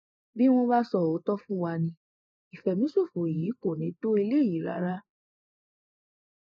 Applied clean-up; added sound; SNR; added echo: neural mask model Resemble Enhance denoiser.